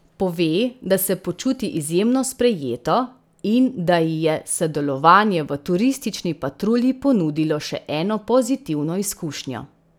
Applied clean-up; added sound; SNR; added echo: none; none; none; none.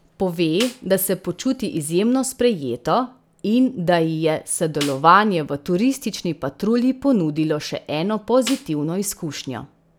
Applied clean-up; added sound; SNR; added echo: none; Snare drum; 16 dB; none.